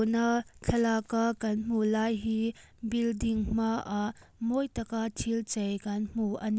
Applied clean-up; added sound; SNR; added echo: none; none; none; none.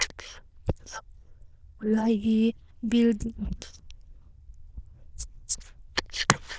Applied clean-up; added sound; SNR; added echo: neural diffusion model UNIVERSE++.